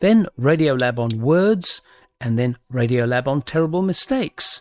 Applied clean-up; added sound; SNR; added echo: neural mask model RNNoise.